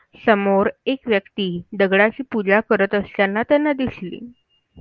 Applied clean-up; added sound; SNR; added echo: none; none; none; none.